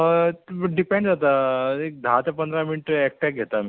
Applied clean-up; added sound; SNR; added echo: none; none; none; none.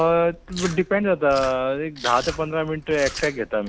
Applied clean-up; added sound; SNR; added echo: none; Chewing, mastication; 14 dB; none.